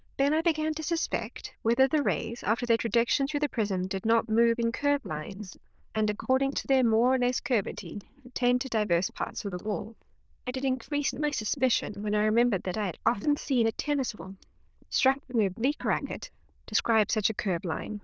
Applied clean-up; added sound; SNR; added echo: neural diffusion model UNIVERSE++.